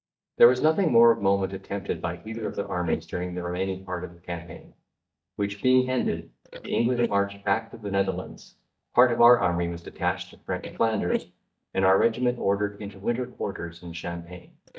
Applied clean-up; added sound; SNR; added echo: neural mask model DeepFilterNet 3.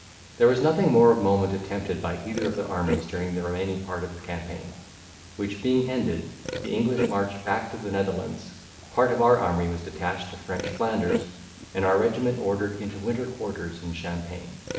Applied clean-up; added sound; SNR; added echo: none; Burping, eructation; 12 dB; reverberation time 0.8 s.